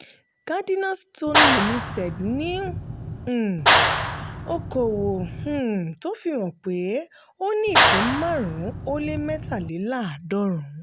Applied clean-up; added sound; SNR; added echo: none; Clapping; -3 dB; none.